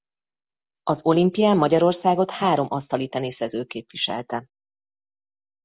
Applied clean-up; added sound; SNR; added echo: none; none; none; none.